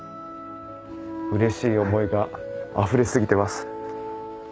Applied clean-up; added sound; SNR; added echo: none; none; none; none.